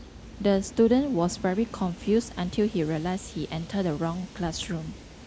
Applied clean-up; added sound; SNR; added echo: none; Train; 16 dB; none.